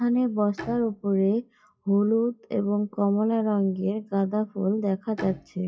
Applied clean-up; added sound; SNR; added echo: classical method WPE with log-MMSE.